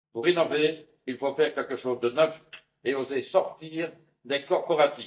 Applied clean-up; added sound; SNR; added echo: neural mask model DeepFilterNet 3.